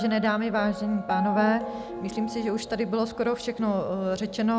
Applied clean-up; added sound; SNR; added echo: none; Piano; 9 dB; none.